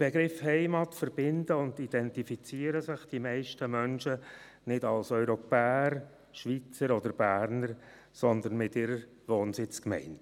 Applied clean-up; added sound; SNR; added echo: none; none; none; none.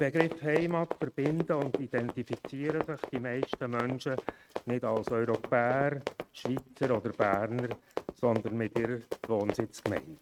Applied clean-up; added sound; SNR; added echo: neural mask model RNNoise.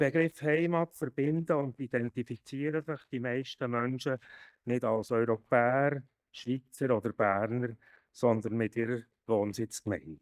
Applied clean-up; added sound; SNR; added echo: neural mask model DeepFilterNet 3.